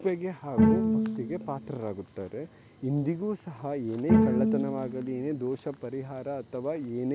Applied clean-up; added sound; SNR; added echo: none; Bowed string instrument; -3 dB; none.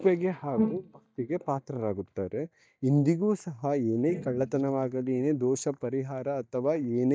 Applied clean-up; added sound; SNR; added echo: neural mask model DeepFilterNet 3.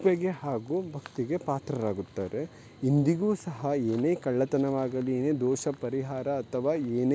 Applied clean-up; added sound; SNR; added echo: none; none; none; none.